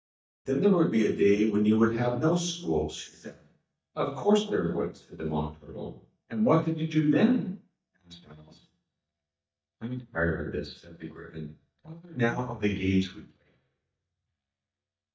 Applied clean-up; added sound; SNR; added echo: neural mask model DeepFilterNet 3.